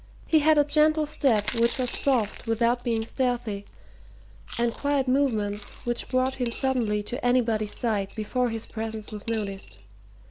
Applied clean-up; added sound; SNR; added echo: none; Cutlery, silverware / Dishes, pots, and pans + Chewing, mastication; 14 dB; none.